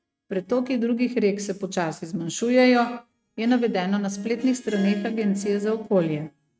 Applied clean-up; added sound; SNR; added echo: neural mask model RNNoise.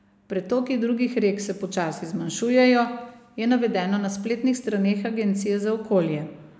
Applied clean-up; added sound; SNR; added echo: none; none; none; none.